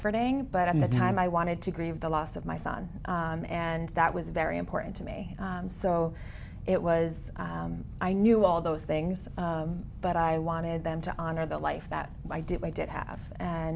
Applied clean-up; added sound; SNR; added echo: none; none; none; none.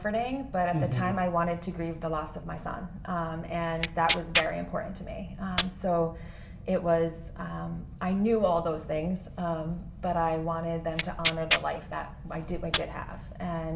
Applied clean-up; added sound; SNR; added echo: none; Tearing; 1 dB; reverberation time 2.0 s.